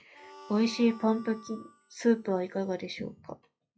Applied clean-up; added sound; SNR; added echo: classical method log-MMSE.